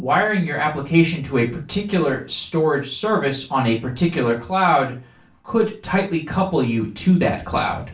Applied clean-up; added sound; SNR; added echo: none; none; none; reverberation time 0.3 s.